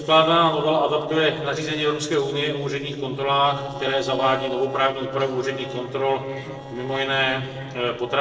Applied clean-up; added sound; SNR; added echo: neural separator model SepFormer DNS4.